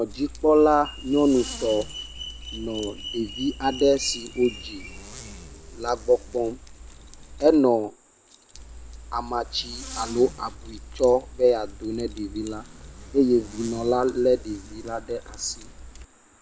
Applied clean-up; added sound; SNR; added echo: none; Zipper (clothing) + Keys jangling; 16 dB; none.